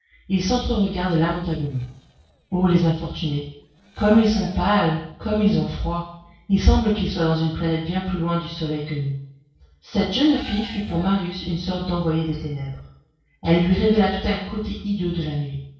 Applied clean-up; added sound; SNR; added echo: neural separator model SepFormer DNS4.